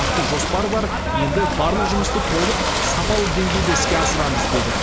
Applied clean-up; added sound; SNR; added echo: none; Ocean / Boat, Water vehicle; -3 dB; none.